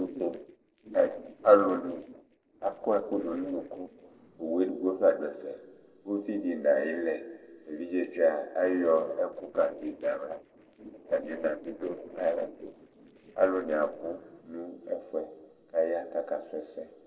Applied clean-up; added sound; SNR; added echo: neural separator model SepFormer DNS4.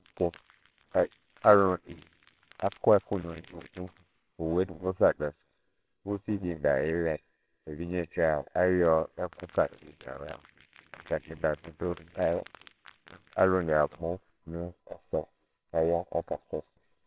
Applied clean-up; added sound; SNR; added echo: neural separator model SepFormer WHAMR!.